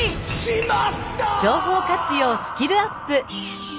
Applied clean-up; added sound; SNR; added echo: none; Dishes, pots, and pans / Chink, clink; 19 dB; none.